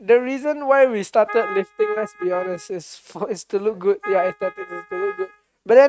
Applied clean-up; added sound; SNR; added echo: neural mask model RNNoise.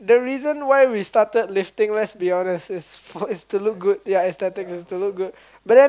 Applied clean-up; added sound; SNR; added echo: none; none; none; none.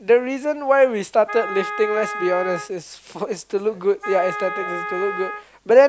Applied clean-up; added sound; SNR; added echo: none; Wind instrument, woodwind instrument; 10 dB; none.